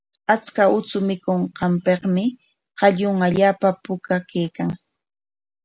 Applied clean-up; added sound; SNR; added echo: none; none; none; none.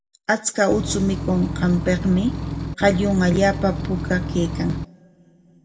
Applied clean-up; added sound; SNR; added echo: none; Engine / Truck / Car; 5 dB; reverberation time 1.2 s.